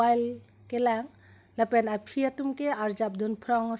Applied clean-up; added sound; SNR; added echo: none; none; none; none.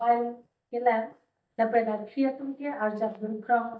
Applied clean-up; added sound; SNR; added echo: neural mask model DeepFilterNet 3.